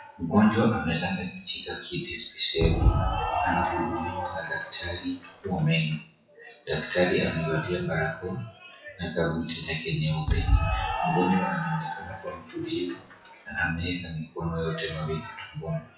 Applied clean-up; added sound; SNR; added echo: classical method WPE with log-MMSE.